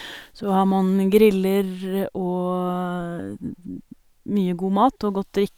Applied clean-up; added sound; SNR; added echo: none; none; none; none.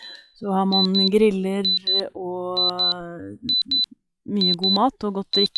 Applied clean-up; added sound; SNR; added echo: classical method log-MMSE.